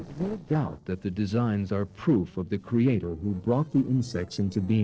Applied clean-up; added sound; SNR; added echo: neural separator model SepFormer DNS4.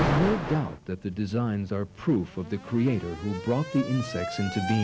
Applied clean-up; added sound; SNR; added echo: none; Alarm; 7 dB; none.